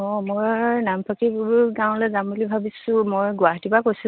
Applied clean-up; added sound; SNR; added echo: none; none; none; none.